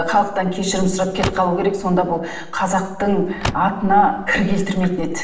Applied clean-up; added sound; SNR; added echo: none; Car; 12 dB; reverberation time 0.9 s.